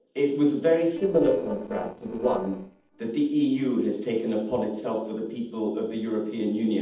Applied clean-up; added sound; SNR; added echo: neural separator model SepFormer DNS4.